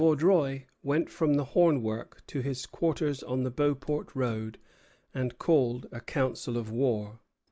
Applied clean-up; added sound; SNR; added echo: none; none; none; none.